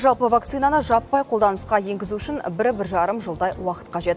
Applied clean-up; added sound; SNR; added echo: none; none; none; none.